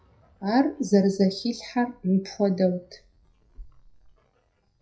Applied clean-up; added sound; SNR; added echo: classical method WPE with log-MMSE.